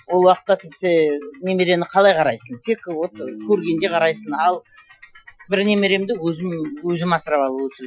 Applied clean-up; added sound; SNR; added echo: classical method Wiener filter.